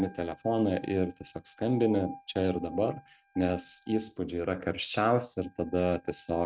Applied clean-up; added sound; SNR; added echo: neural mask model RNNoise.